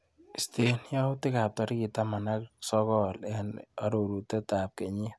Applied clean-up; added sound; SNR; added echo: none; none; none; none.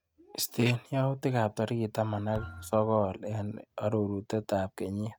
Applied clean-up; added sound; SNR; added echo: neural mask model RNNoise.